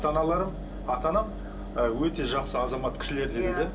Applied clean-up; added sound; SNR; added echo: none; Engine; 7 dB; reverberation time 0.2 s.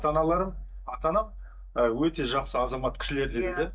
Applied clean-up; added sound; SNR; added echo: neural mask model DeepFilterNet 3.